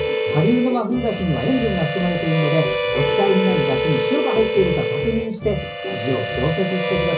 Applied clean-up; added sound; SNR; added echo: none; Harmonica; 1 dB; reverberation time 0.5 s.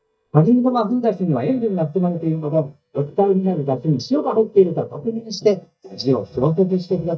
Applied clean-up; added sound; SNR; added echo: neural mask model DeepFilterNet 3.